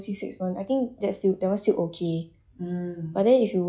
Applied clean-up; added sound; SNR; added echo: classical method log-MMSE.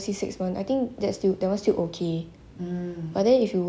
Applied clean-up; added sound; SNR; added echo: none; none; none; none.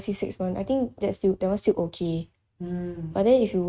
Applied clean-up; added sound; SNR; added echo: neural mask model RNNoise.